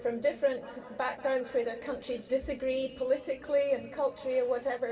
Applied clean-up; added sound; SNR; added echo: none; none; none; reverberation time 1.8 s.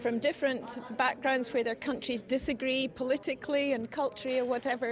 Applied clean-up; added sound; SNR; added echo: none; none; none; none.